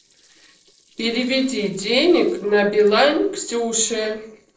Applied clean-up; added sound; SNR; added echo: neural separator model SepFormer DNS4.